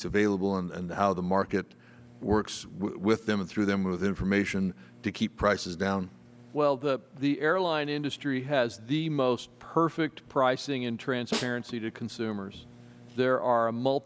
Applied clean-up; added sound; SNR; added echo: none; Snare drum; 9 dB; none.